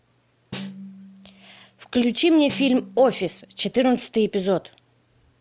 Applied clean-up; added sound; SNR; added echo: none; Snare drum; 17 dB; none.